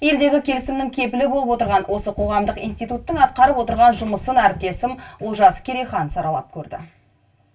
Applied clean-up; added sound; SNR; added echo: none; Run; 16 dB; reverberation time 0.2 s.